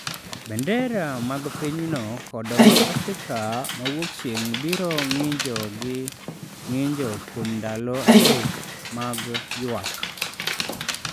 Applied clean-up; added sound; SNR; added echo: none; Dog; -4 dB; none.